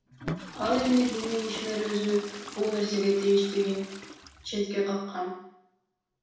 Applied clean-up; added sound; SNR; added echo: none; Toilet flush / Water; 12 dB; reverberation time 0.6 s.